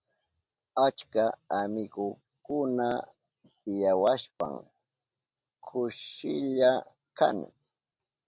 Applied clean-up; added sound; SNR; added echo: none; none; none; none.